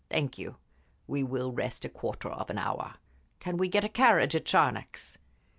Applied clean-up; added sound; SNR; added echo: none; none; none; none.